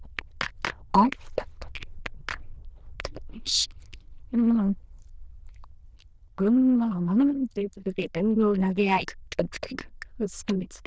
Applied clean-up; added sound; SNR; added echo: neural diffusion model UNIVERSE++.